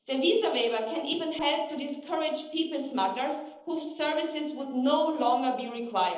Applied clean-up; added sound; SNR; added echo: neural separator model SepFormer DNS4.